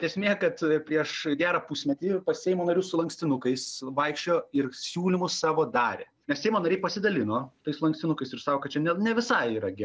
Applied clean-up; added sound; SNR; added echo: none; none; none; none.